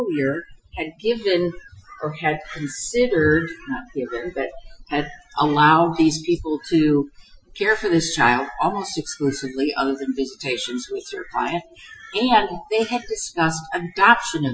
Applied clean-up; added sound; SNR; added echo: classical method Wiener filter.